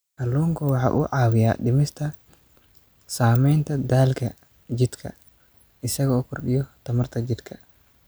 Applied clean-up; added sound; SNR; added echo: none; none; none; none.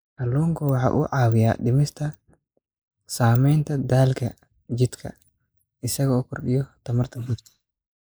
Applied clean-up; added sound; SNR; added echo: neural mask model Resemble Enhance denoiser.